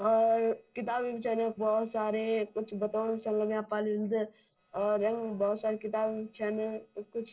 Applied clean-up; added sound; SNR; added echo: neural separator model SepFormer DNS4.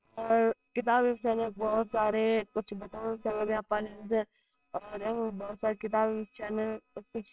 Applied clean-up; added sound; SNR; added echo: neural separator model SepFormer WHAMR!.